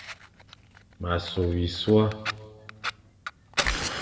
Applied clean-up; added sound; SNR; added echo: none; Fire; 6 dB; reverberation time 1.2 s.